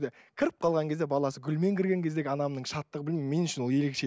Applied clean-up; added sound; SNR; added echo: none; none; none; none.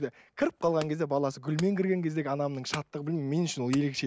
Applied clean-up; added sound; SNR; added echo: none; Wood / Domestic sounds, home sounds; 18 dB; none.